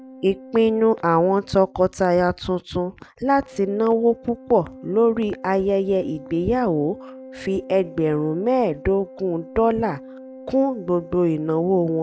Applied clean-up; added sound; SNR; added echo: none; Organ; 20 dB; none.